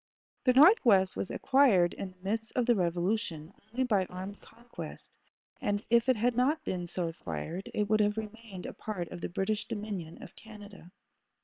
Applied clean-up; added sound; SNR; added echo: neural separator model SepFormer WHAM!.